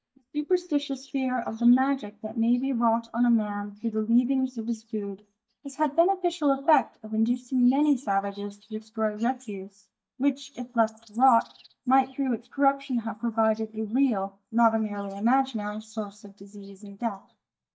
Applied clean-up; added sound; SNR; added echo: neural mask model DeepFilterNet 3.